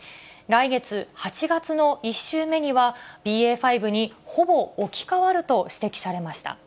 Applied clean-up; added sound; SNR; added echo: none; none; none; none.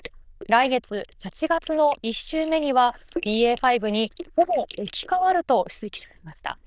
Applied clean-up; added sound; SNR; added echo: neural diffusion model UNIVERSE++.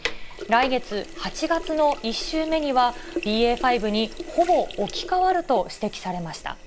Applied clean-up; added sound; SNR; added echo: none; Sink (filling or washing); 11 dB; none.